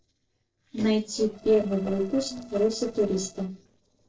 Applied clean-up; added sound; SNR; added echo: neural separator model SepFormer DNS4.